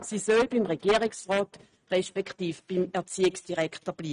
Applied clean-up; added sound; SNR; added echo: neural mask model RNNoise.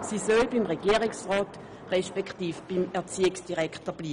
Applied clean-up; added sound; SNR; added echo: none; Thunder; 15 dB; none.